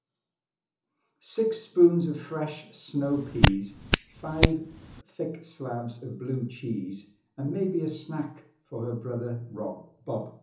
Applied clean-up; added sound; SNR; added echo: none; Hands; -4 dB; reverberation time 0.6 s.